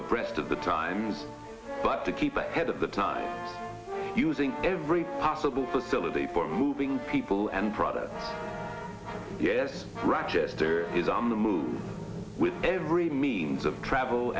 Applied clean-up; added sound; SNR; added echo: none; none; none; none.